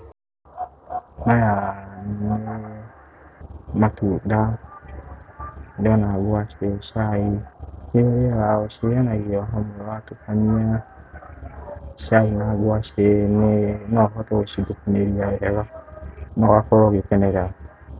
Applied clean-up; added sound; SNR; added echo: none; none; none; none.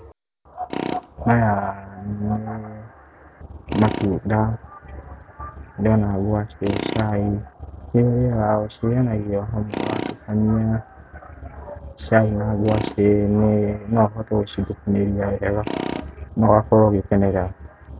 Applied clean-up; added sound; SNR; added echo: none; Tools; 14 dB; none.